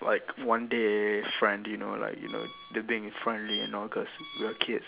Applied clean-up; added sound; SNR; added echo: none; Squeak; 12 dB; none.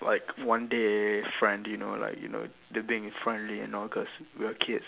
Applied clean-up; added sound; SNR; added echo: none; none; none; none.